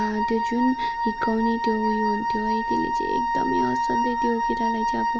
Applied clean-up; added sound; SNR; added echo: none; Wind instrument, woodwind instrument; -1 dB; none.